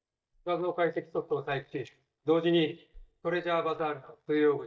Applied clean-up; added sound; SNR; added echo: neural mask model DeepFilterNet 3.